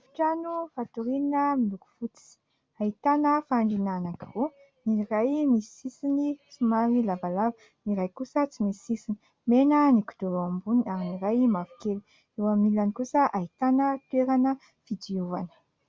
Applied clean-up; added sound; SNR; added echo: none; none; none; none.